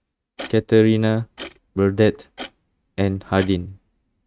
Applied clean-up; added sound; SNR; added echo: neural mask model RNNoise.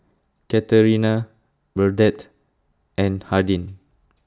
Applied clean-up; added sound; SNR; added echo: none; none; none; none.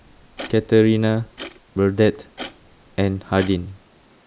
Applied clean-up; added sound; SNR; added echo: neural mask model Resemble Enhance denoiser.